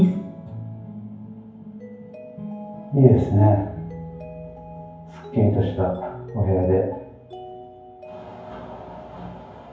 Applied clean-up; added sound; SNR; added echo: none; Mallet percussion; 19 dB; reverberation time 0.9 s.